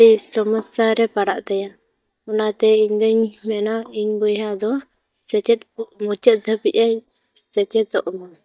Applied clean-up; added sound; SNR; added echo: neural mask model DeepFilterNet 3.